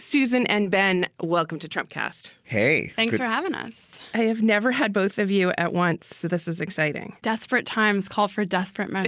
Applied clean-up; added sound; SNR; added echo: none; none; none; none.